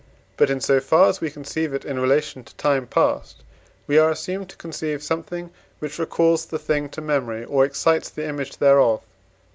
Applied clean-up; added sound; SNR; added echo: none; none; none; none.